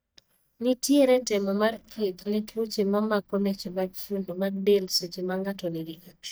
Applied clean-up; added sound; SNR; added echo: neural mask model DeepFilterNet 3.